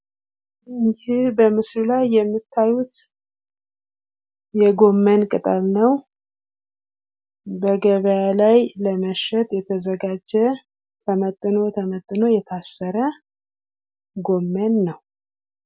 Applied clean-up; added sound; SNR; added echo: none; none; none; none.